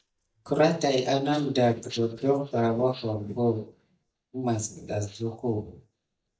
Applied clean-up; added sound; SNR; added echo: neural mask model DeepFilterNet 3.